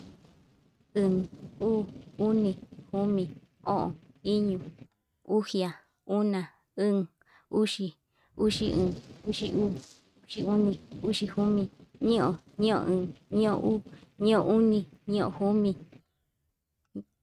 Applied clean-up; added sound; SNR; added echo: neural mask model RNNoise.